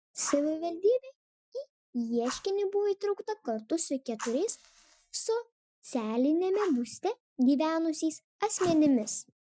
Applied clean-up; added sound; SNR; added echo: classical method Wiener filter.